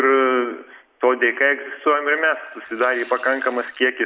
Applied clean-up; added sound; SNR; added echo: none; Coin (dropping) / Glass; 19 dB; none.